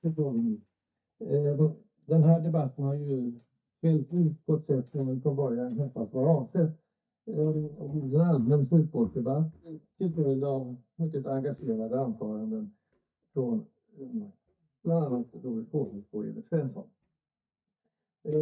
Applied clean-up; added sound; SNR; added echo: neural mask model DeepFilterNet 3.